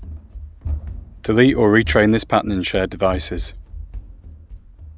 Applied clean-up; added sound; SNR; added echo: none; Run; 11 dB; none.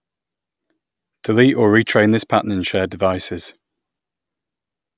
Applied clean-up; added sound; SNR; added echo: none; none; none; none.